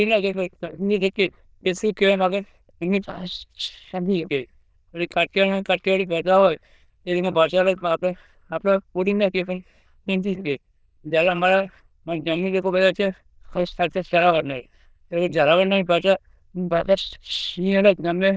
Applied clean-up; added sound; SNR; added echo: neural diffusion model UNIVERSE++.